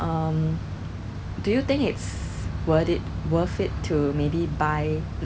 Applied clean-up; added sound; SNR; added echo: none; none; none; none.